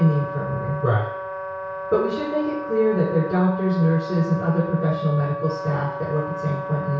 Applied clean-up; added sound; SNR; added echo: none; Wind instrument, woodwind instrument; 8 dB; reverberation time 0.6 s.